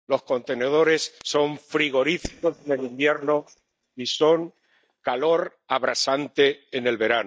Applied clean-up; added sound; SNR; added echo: neural mask model DeepFilterNet 3.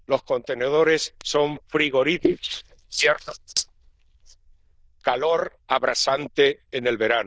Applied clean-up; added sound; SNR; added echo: neural diffusion model UNIVERSE++.